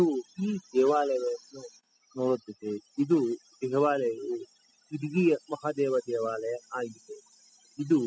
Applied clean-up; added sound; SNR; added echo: classical method spectral subtraction.